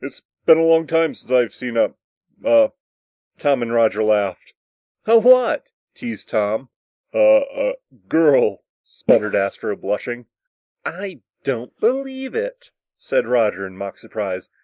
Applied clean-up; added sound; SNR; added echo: neural mask model Resemble Enhance denoiser.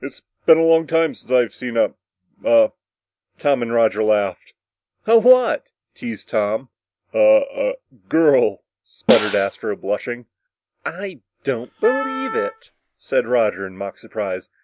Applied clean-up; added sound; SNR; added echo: none; Snare drum + Wind instrument, woodwind instrument; 7 dB; none.